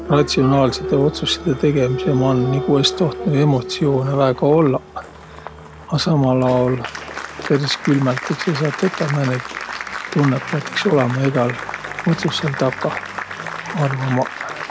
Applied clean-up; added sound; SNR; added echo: none; Applause; 9 dB; none.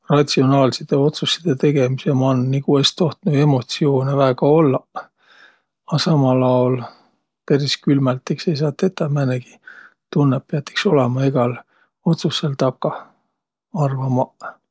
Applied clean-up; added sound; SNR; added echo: none; none; none; none.